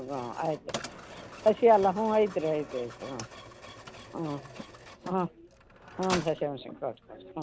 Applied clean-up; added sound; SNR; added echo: none; Mechanisms; 13 dB; none.